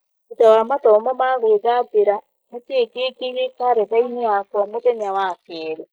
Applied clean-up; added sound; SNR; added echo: neural mask model Resemble Enhance denoiser.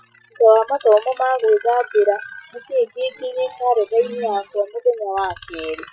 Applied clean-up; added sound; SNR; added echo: classical method Wiener filter.